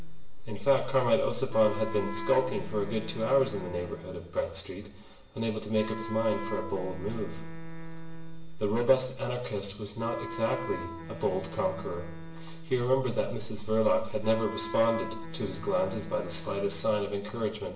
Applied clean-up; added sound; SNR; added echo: none; Wind instrument, woodwind instrument; 13 dB; reverberation time 0.7 s.